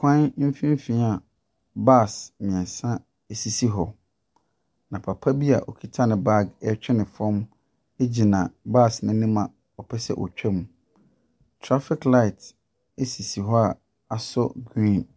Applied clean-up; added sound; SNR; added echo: none; none; none; none.